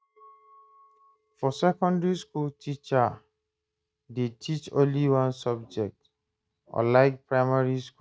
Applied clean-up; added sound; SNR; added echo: neural mask model RNNoise.